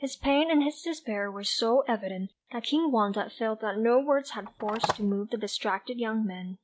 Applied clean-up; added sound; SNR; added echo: neural mask model RNNoise.